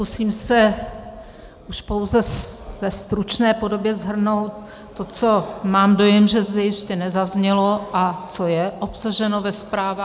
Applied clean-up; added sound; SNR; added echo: none; none; none; none.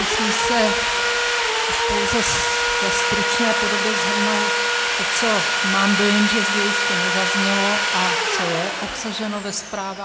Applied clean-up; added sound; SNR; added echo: none; Sawing; -4 dB; none.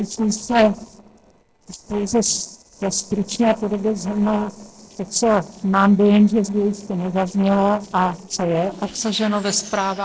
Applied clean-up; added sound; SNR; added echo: neural separator model SepFormer DNS4.